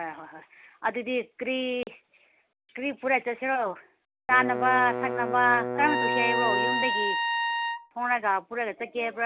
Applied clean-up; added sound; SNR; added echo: none; Trumpet + Bowed string instrument; -1 dB; none.